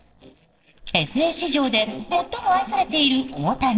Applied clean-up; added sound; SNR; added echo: neural separator model SepFormer DNS4.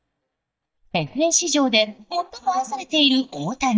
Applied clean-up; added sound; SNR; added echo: neural mask model DeepFilterNet 3.